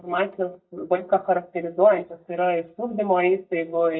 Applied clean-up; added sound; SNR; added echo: neural mask model DeepFilterNet 3.